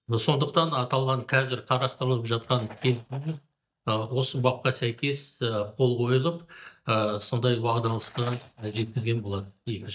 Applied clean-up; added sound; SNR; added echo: neural mask model DeepFilterNet 3.